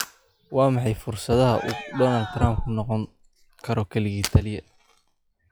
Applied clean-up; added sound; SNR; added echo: classical method log-MMSE.